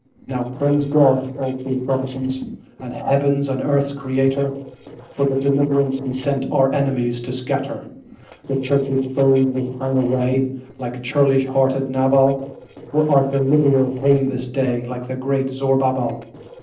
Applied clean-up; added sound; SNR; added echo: neural separator model SepFormer DNS4.